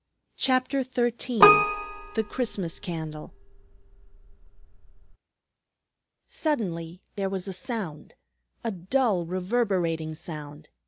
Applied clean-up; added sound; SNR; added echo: none; Keyboard (musical); -4 dB; none.